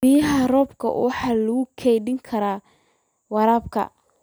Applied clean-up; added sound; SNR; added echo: none; none; none; none.